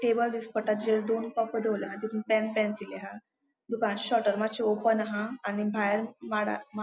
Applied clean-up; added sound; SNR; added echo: none; none; none; none.